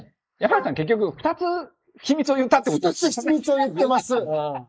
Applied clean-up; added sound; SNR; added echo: neural mask model Resemble Enhance denoiser.